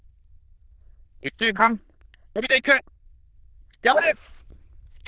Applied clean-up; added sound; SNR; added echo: neural diffusion model UNIVERSE++.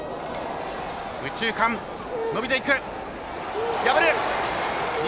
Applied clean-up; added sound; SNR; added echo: none; none; none; none.